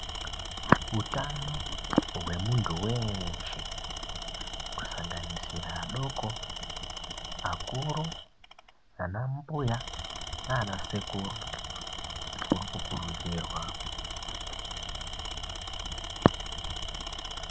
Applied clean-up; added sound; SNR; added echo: none; Tools; 3 dB; none.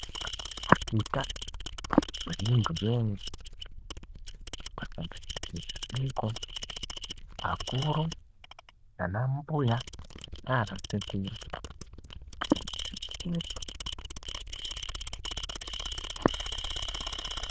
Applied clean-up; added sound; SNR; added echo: neural diffusion model UNIVERSE++.